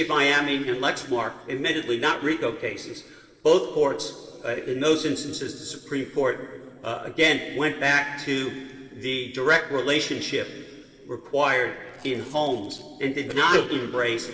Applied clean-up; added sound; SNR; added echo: neural separator model SepFormer DNS4.